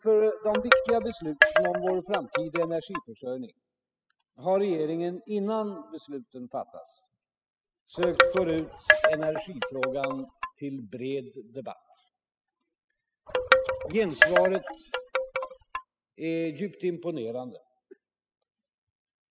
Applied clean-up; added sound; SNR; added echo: classical method spectral subtraction.